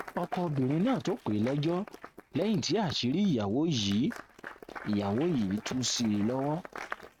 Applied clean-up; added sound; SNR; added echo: neural mask model RNNoise.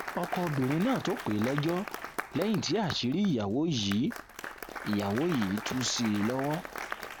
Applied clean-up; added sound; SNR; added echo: none; Applause; 10 dB; none.